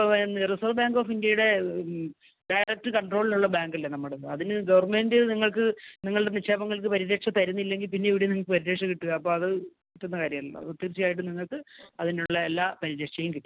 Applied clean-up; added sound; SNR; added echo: none; none; none; none.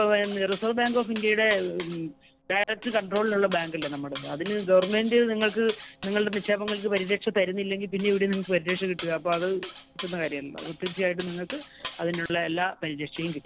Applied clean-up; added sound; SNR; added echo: none; Cutlery, silverware; 13 dB; none.